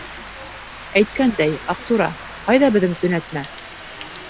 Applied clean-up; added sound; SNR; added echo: none; Rain; 14 dB; none.